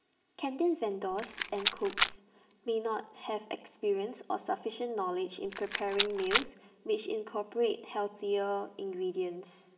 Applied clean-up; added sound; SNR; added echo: none; Rattle; -3 dB; reverberation time 2.4 s.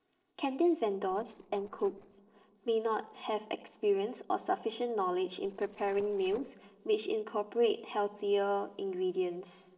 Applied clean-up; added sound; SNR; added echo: neural separator model SepFormer DNS4.